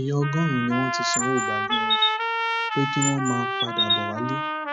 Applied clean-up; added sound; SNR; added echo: classical method spectral subtraction.